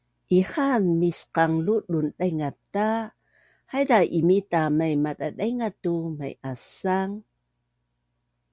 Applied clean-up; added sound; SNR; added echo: none; none; none; none.